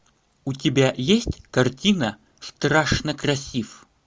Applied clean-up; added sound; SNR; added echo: none; none; none; none.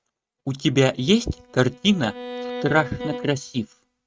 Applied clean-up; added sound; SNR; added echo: neural mask model RNNoise.